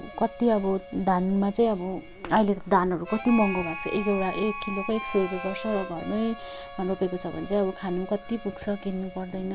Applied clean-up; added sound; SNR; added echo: none; Harmonica; 12 dB; none.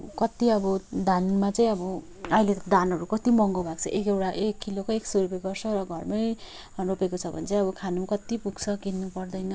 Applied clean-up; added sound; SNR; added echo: none; none; none; none.